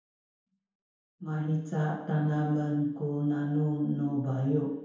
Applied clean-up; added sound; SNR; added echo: none; none; none; reverberation time 0.9 s.